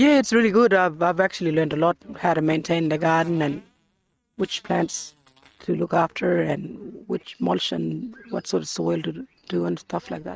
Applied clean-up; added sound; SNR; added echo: neural mask model RNNoise.